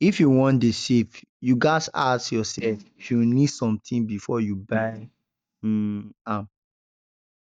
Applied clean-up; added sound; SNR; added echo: neural mask model DeepFilterNet 3.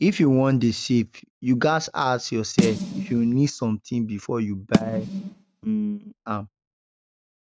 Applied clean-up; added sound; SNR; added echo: neural mask model RNNoise.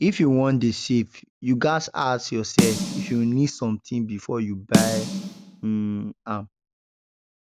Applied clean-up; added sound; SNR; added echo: none; Snare drum; 3 dB; none.